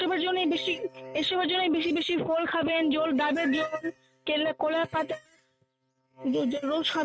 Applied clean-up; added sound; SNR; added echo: neural mask model RNNoise.